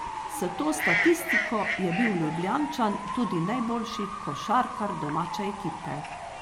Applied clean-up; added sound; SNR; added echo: none; Bird / Fowl; 3 dB; none.